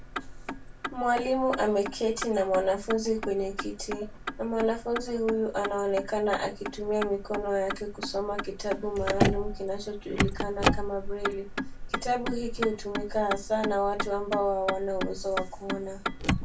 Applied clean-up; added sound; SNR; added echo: none; Motor vehicle (road); 4 dB; reverberation time 0.2 s.